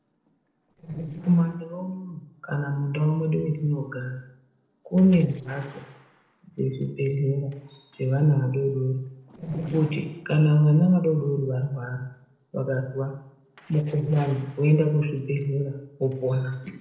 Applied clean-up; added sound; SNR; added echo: neural separator model SepFormer DNS4.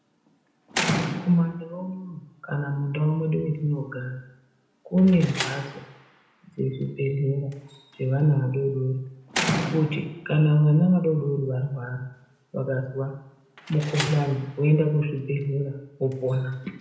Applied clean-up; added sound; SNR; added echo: none; Slam; 11 dB; reverberation time 0.8 s.